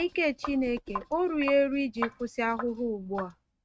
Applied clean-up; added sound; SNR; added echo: neural mask model RNNoise.